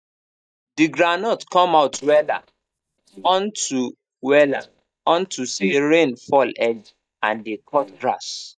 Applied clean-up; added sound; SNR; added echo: neural mask model DeepFilterNet 3.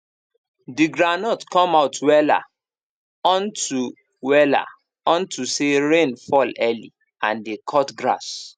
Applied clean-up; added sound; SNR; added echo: none; none; none; none.